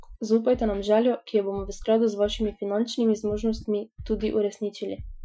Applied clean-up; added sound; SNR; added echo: classical method Wiener filter.